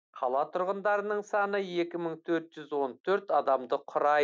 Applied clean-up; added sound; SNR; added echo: none; none; none; none.